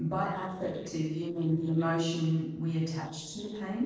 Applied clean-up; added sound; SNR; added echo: neural separator model SepFormer DNS4.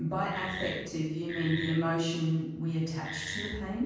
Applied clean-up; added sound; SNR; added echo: none; Wood; 7 dB; reverberation time 1.2 s.